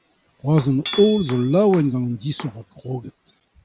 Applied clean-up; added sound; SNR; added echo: none; Hammer / Chink, clink + Domestic sounds, home sounds; 15 dB; none.